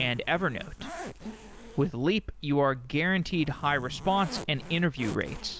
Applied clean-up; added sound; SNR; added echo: none; Zipper (clothing); 14 dB; none.